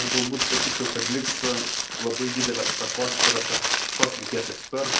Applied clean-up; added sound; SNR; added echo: none; Crumpling, crinkling; -4 dB; none.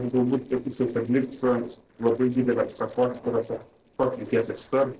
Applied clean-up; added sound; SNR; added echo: neural separator model SepFormer DNS4.